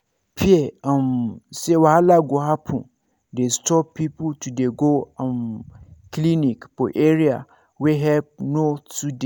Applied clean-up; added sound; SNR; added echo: none; none; none; none.